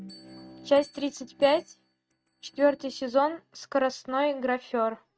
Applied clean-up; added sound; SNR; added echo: neural mask model RNNoise.